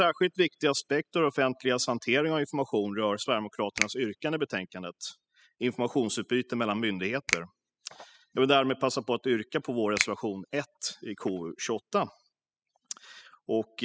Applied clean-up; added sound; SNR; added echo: classical method spectral subtraction.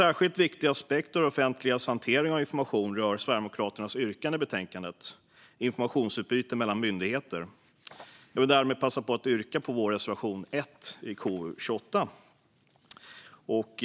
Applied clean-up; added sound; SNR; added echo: none; none; none; none.